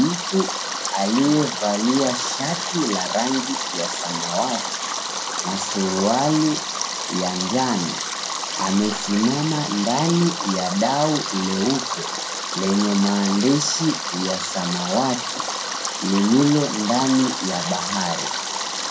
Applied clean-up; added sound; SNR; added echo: none; Stream; 4 dB; reverberation time 0.2 s.